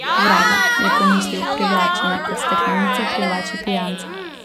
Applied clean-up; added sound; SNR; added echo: none; Crowd / Cheering; -4 dB; none.